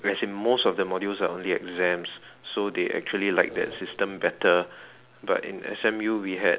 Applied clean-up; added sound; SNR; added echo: none; none; none; none.